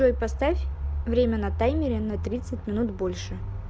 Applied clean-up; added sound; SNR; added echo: none; none; none; none.